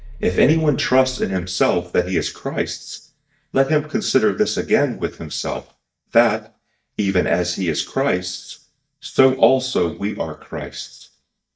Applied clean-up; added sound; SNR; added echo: neural mask model DeepFilterNet 3.